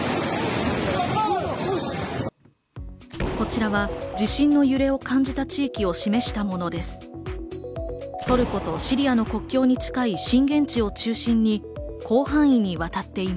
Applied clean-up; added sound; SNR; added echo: none; Boom; 12 dB; none.